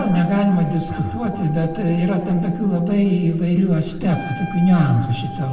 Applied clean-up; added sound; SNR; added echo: none; Wind instrument, woodwind instrument; 16 dB; reverberation time 1.1 s.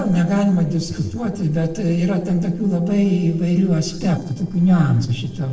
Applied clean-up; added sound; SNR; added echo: neural separator model SepFormer DNS4.